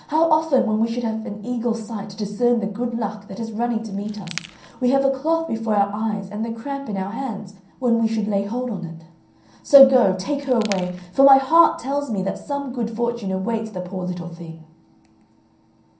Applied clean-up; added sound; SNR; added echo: none; Crackle; 17 dB; reverberation time 0.6 s.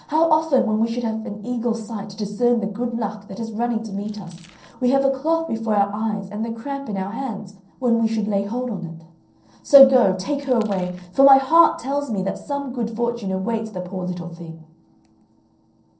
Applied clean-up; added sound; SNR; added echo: neural separator model SepFormer DNS4.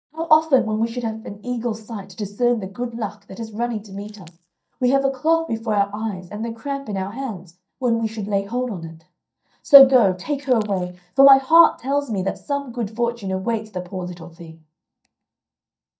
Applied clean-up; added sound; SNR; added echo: neural mask model DeepFilterNet 3.